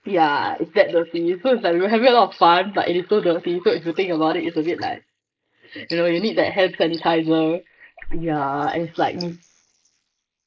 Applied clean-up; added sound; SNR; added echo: neural mask model Resemble Enhance denoiser.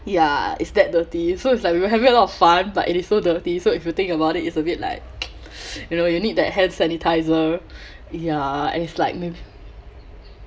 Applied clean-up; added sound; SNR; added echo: none; none; none; none.